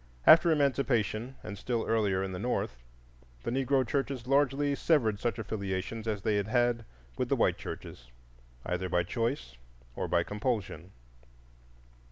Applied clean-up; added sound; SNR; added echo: none; none; none; none.